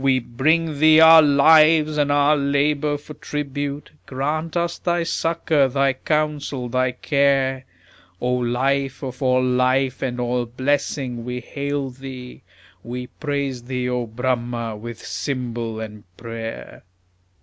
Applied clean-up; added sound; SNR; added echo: none; none; none; none.